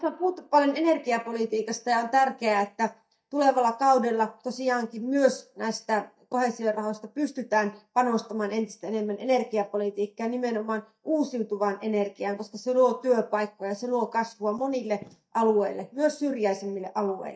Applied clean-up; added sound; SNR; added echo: neural mask model DeepFilterNet 3.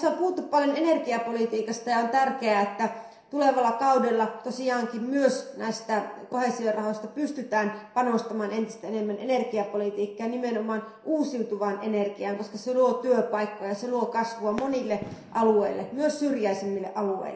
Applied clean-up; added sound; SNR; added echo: none; Fireworks; 18 dB; reverberation time 0.7 s.